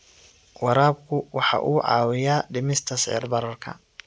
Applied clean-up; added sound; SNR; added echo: none; none; none; none.